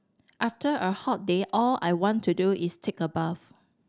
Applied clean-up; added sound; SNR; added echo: none; none; none; none.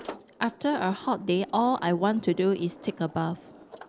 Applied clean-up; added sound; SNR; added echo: none; Sliding door; 17 dB; none.